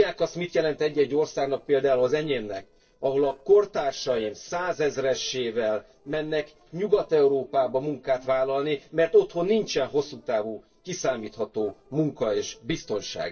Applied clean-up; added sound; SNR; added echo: neural separator model SepFormer DNS4.